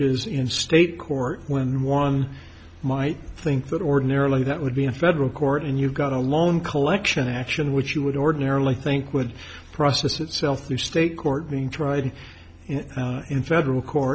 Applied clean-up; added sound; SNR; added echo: none; none; none; none.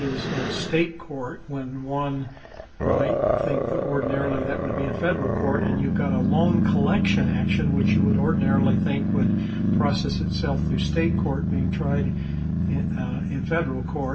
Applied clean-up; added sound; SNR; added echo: none; Growling; -5 dB; reverberation time 0.2 s.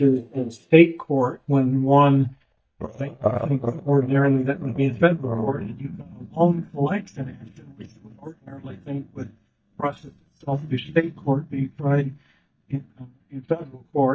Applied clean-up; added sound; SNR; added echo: neural mask model DeepFilterNet 3.